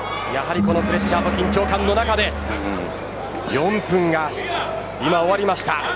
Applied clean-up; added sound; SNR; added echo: none; none; none; none.